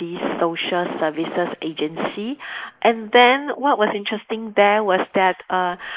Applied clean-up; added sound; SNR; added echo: neural mask model Resemble Enhance denoiser.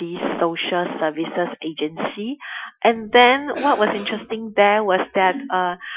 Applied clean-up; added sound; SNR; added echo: classical method Wiener filter.